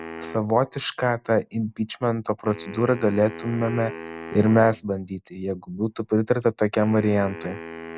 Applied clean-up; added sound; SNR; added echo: none; Wind instrument, woodwind instrument; 16 dB; none.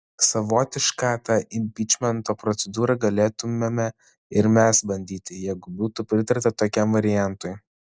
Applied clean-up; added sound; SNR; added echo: none; none; none; none.